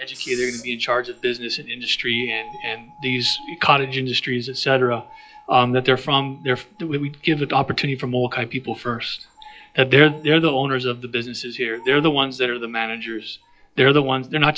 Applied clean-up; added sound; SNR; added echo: classical method log-MMSE.